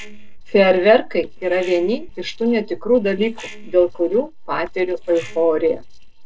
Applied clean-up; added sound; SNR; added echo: neural separator model SepFormer DNS4.